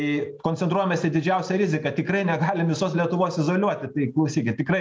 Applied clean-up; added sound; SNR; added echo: none; none; none; none.